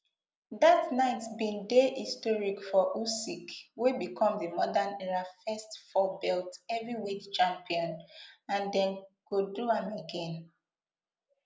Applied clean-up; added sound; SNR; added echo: none; none; none; none.